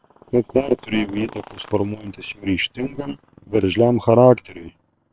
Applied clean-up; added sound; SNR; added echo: neural separator model SepFormer WHAM!.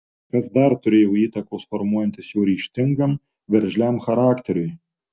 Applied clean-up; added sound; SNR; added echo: none; none; none; none.